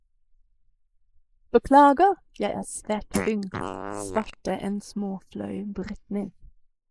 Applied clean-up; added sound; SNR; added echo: neural mask model Resemble Enhance denoiser.